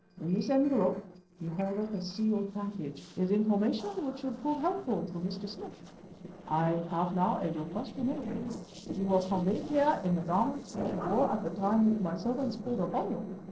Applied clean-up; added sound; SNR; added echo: neural separator model SepFormer DNS4.